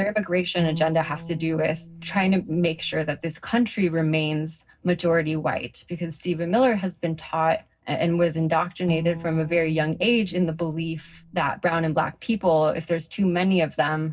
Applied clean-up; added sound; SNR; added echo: neural separator model SepFormer DNS4.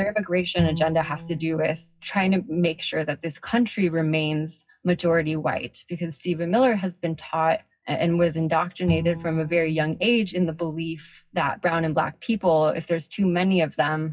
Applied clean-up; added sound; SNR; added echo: classical method WPE with log-MMSE.